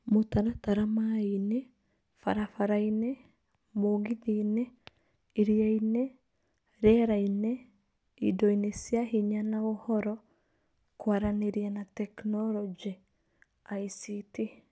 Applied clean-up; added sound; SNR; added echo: none; none; none; none.